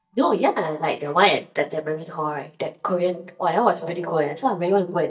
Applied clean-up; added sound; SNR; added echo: neural mask model DeepFilterNet 3.